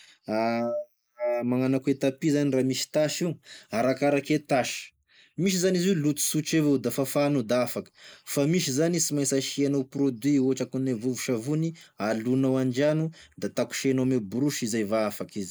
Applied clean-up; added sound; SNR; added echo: neural mask model Resemble Enhance denoiser.